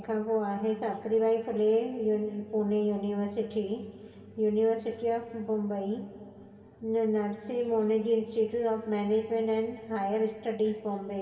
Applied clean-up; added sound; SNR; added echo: none; none; none; reverberation time 2.4 s.